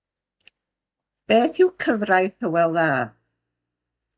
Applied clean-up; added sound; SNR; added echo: neural mask model DeepFilterNet 3.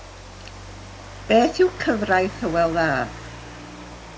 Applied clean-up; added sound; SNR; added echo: none; Rain; 14 dB; none.